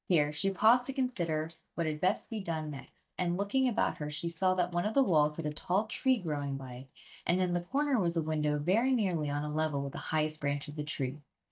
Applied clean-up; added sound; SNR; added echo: neural mask model DeepFilterNet 3.